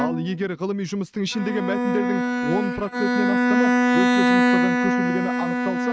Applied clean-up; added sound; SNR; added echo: neural mask model RNNoise.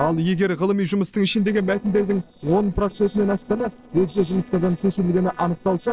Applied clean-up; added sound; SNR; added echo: neural separator model SepFormer DNS4.